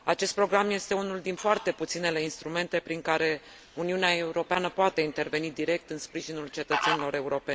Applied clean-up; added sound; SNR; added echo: none; Fowl; 11 dB; none.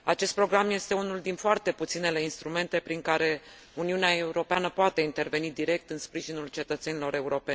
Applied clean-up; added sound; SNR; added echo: none; none; none; none.